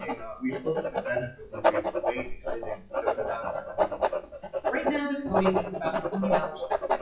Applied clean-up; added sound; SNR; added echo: classical method WPE with log-MMSE.